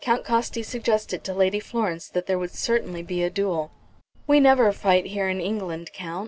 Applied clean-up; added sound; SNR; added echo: none; Bird; 18 dB; none.